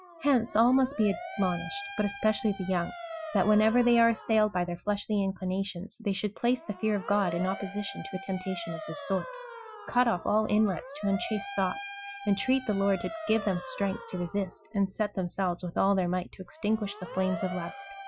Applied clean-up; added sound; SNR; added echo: classical method Wiener filter.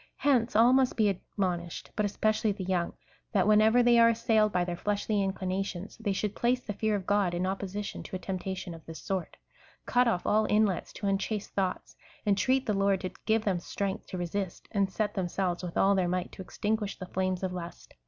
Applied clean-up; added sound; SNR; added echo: none; none; none; none.